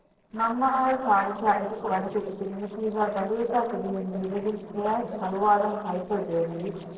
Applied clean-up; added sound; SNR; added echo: neural separator model SepFormer DNS4.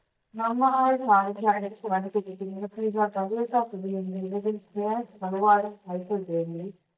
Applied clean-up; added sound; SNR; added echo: neural mask model DeepFilterNet 3.